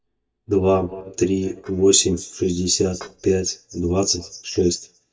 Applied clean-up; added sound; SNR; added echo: neural mask model DeepFilterNet 3.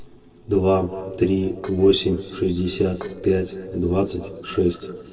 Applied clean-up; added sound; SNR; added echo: neural separator model SepFormer DNS4.